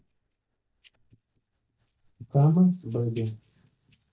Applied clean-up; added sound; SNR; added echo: neural mask model DeepFilterNet 3.